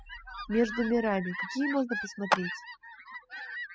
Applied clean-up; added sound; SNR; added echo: classical method spectral subtraction.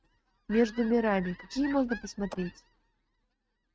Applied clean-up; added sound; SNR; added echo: neural mask model RNNoise.